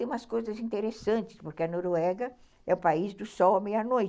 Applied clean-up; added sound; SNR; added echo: none; none; none; none.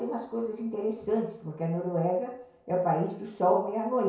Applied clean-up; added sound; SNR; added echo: none; none; none; reverberation time 0.6 s.